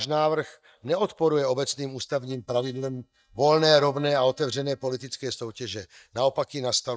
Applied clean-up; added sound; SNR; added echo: neural mask model DeepFilterNet 3.